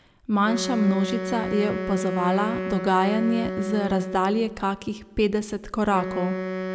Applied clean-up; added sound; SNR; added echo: none; Wind instrument, woodwind instrument; 6 dB; none.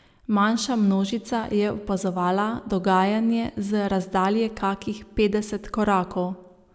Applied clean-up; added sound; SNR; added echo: none; none; none; none.